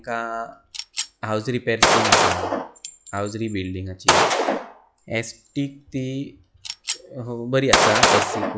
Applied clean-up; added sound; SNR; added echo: classical method log-MMSE.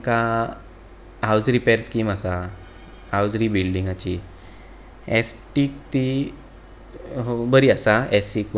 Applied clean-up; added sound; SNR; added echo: none; none; none; none.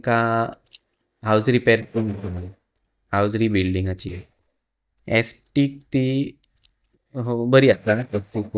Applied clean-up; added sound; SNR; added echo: neural mask model DeepFilterNet 3.